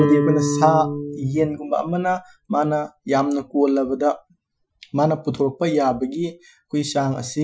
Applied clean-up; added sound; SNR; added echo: classical method Wiener filter.